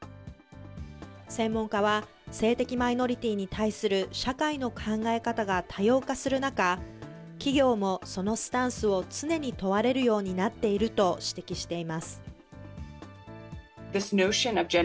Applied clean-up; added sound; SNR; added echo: none; none; none; none.